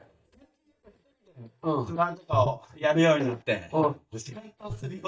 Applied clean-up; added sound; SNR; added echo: neural mask model DeepFilterNet 3.